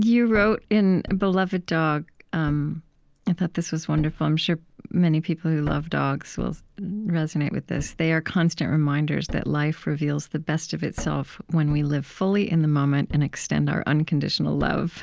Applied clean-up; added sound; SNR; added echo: none; Thump, thud; 18 dB; none.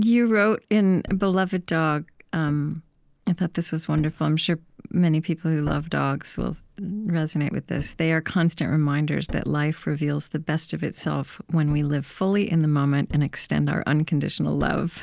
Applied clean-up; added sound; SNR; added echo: neural mask model Resemble Enhance denoiser.